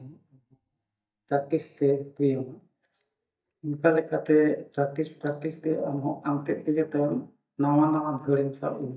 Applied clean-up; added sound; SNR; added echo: neural mask model DeepFilterNet 3.